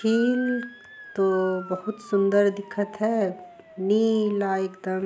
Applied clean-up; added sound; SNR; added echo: none; Motor vehicle (road) / Siren; 18 dB; none.